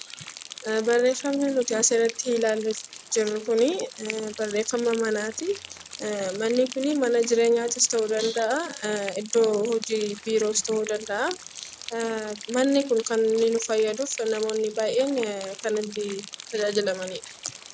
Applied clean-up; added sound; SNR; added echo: none; Rain; 15 dB; none.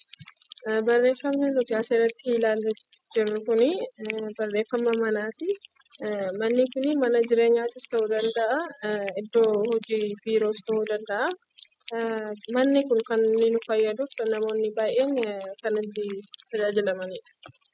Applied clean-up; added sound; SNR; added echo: classical method spectral subtraction.